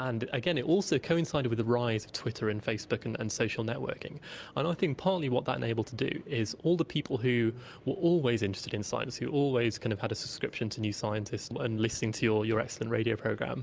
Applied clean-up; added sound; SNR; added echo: none; none; none; none.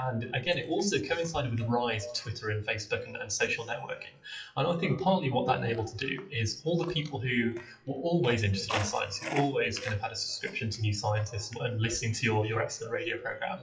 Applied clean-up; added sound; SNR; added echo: classical method WPE with log-MMSE.